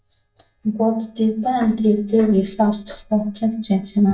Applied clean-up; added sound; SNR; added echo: neural mask model DeepFilterNet 3.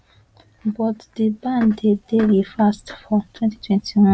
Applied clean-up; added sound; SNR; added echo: none; none; none; none.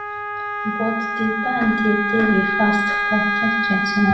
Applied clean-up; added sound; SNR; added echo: none; Wind instrument, woodwind instrument; 1 dB; reverberation time 0.8 s.